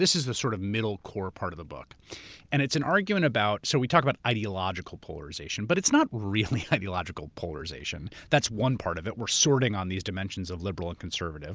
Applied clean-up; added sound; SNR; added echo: none; none; none; none.